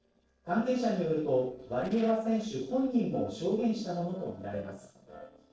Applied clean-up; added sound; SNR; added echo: neural separator model SepFormer DNS4.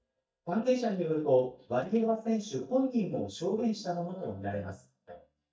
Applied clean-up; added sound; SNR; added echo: neural mask model DeepFilterNet 3.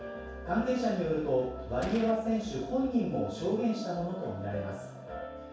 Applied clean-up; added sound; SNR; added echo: none; Gunshot, gunfire; 16 dB; reverberation time 0.7 s.